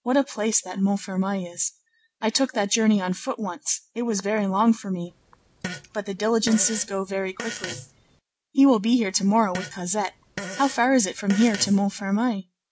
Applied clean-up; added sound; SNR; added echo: none; Fart; 14 dB; none.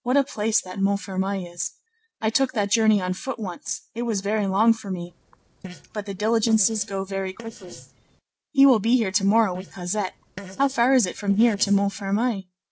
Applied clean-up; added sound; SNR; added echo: neural separator model SepFormer DNS4.